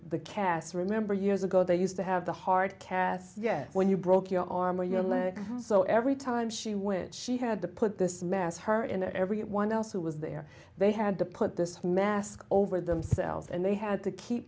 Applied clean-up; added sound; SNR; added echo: none; none; none; none.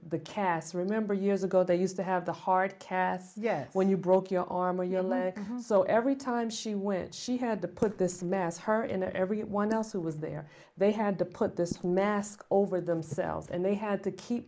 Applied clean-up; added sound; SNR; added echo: neural mask model Resemble Enhance denoiser.